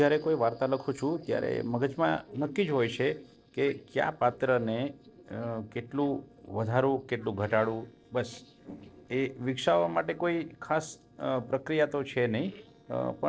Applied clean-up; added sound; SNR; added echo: neural separator model SepFormer DNS4.